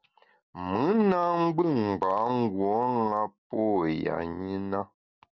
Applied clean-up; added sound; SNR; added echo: none; none; none; none.